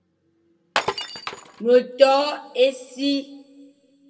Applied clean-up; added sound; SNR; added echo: none; Glass; 9 dB; reverberation time 1.5 s.